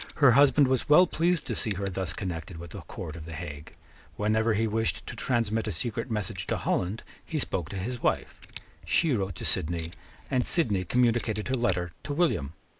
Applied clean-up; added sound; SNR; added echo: neural mask model Resemble Enhance denoiser.